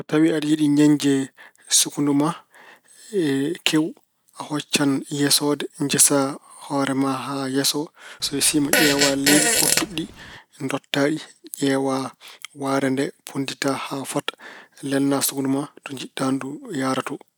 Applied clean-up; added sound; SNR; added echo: none; Fart; -1 dB; none.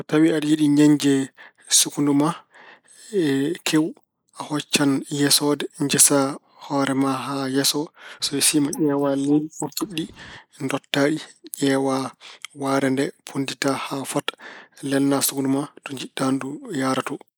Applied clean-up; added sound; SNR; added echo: neural mask model Resemble Enhance denoiser.